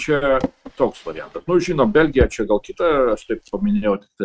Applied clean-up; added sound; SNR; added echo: neural mask model RNNoise.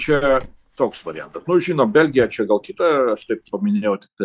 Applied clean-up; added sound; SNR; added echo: neural mask model DeepFilterNet 3.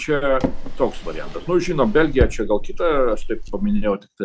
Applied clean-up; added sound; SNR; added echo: none; Drawer open or close; 2 dB; none.